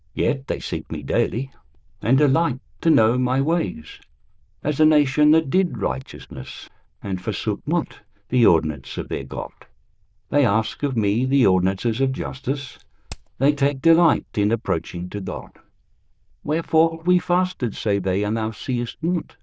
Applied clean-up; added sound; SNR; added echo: neural diffusion model UNIVERSE++.